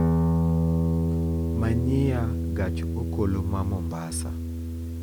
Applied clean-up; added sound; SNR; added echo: none; Guitar; -5 dB; none.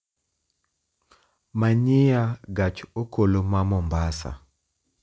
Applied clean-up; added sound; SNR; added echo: none; none; none; none.